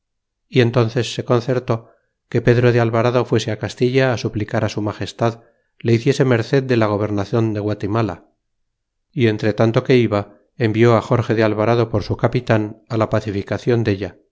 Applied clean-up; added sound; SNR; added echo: none; none; none; none.